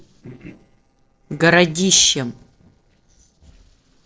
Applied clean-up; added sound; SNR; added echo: neural separator model SepFormer DNS4.